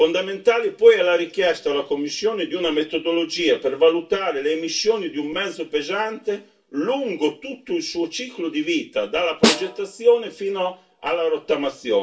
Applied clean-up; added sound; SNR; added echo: none; Snare drum; 2 dB; reverberation time 0.2 s.